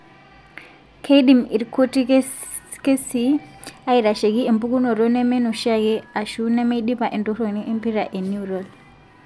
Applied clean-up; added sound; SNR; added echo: none; none; none; none.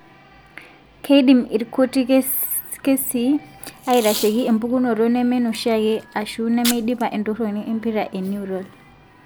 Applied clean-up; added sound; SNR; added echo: none; Packing tape, duct tape; 13 dB; none.